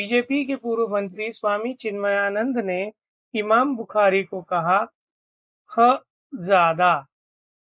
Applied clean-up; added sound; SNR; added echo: neural mask model Resemble Enhance denoiser.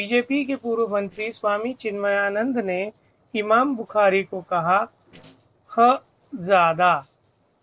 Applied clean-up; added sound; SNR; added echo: neural separator model SepFormer DNS4.